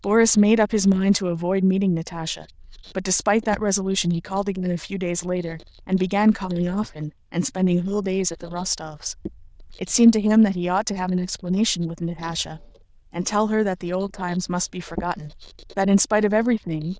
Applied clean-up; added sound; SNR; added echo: neural diffusion model UNIVERSE++.